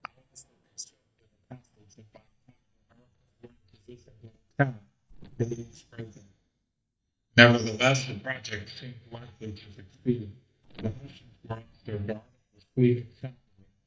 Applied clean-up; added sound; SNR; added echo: neural mask model DeepFilterNet 3.